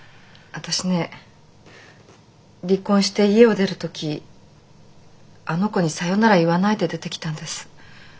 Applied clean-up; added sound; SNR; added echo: none; none; none; none.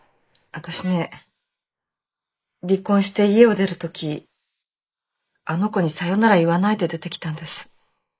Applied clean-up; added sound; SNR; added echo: neural mask model Resemble Enhance denoiser.